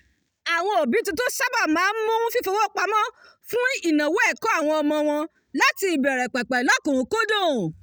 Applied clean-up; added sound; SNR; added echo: none; none; none; none.